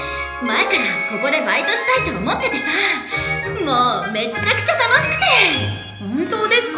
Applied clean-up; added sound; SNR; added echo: none; none; none; reverberation time 1.0 s.